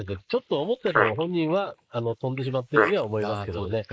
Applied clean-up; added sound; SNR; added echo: neural mask model Resemble Enhance denoiser.